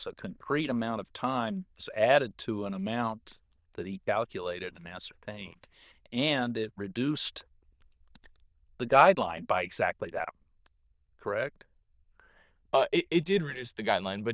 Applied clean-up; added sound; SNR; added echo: neural diffusion model UNIVERSE++.